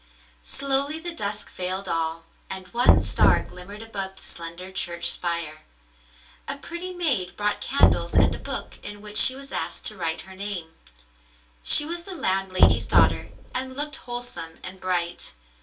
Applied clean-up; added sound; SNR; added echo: none; Knock; -4 dB; reverberation time 0.2 s.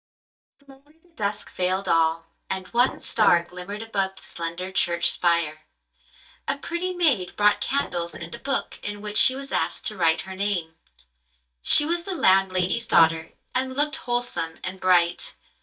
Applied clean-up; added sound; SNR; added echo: neural mask model DeepFilterNet 3.